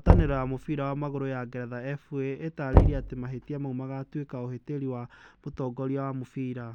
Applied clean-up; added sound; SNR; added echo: none; Knock / Wood; -4 dB; none.